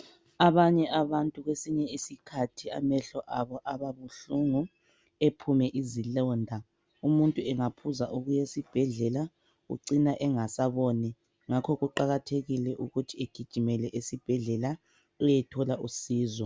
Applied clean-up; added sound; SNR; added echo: none; none; none; none.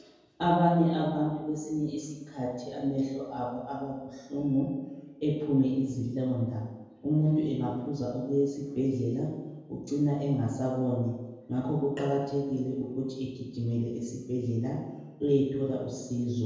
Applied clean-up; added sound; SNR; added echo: none; none; none; reverberation time 1.2 s.